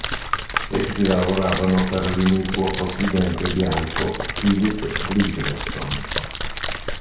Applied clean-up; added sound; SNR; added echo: none; Splash, splatter; 5 dB; reverberation time 0.6 s.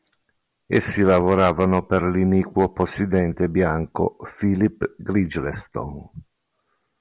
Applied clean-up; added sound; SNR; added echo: none; none; none; none.